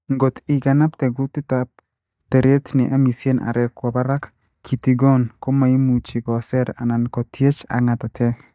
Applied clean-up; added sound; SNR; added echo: neural mask model DeepFilterNet 3.